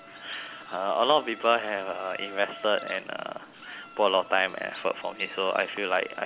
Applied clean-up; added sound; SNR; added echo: none; Insect; 17 dB; none.